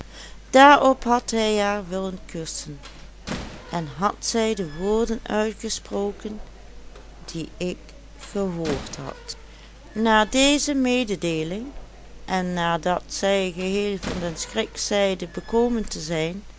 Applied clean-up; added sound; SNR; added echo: none; Slam; 16 dB; none.